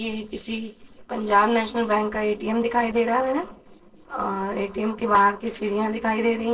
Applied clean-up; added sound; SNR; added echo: neural separator model SepFormer DNS4.